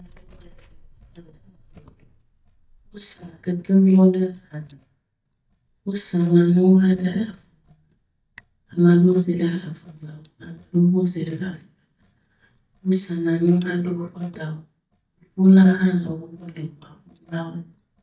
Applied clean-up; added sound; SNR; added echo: neural mask model DeepFilterNet 3.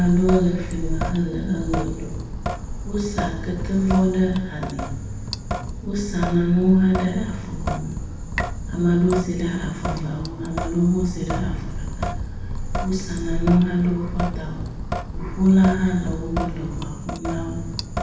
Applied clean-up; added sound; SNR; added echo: none; Drip / Sink (filling or washing); 5 dB; reverberation time 0.9 s.